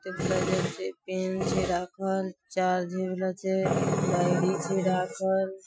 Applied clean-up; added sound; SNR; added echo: classical method Wiener filter.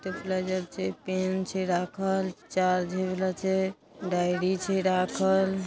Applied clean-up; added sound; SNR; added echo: none; none; none; none.